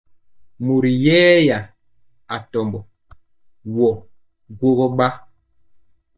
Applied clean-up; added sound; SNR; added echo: neural mask model DeepFilterNet 3.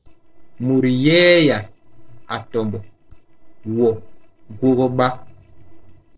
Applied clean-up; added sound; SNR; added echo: neural separator model SepFormer DNS4.